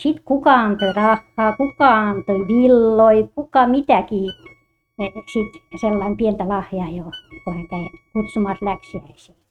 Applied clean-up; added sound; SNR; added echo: neural mask model RNNoise.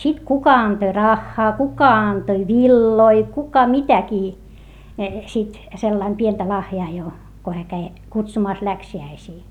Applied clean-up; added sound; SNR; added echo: none; none; none; none.